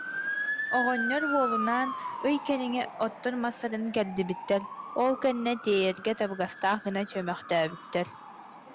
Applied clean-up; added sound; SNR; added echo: none; Motor vehicle (road) / Siren; 6 dB; none.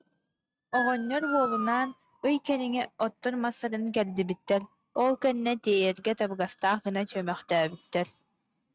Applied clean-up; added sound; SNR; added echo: neural mask model RNNoise.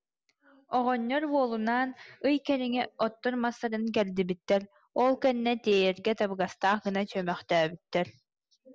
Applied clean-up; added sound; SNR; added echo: none; none; none; none.